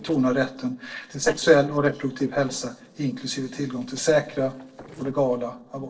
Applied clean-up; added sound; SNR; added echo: neural separator model SepFormer DNS4.